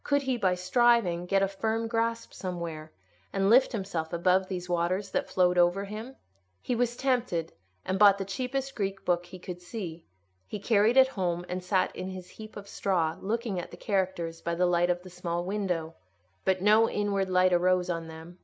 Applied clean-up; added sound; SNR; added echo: none; none; none; none.